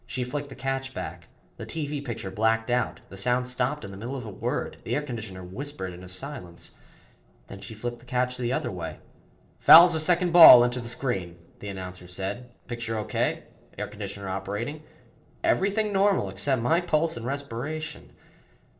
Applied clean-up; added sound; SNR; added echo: neural separator model SepFormer DNS4.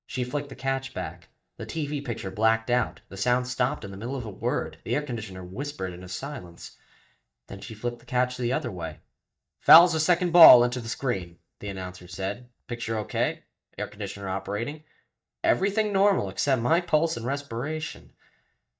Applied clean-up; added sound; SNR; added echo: neural mask model DeepFilterNet 3.